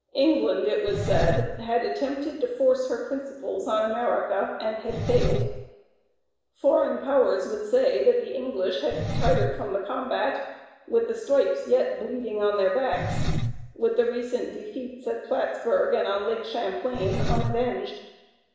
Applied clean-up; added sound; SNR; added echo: none; Engine; 7 dB; reverberation time 1.0 s.